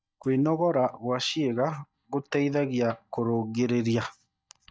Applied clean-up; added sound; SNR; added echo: neural mask model DeepFilterNet 3.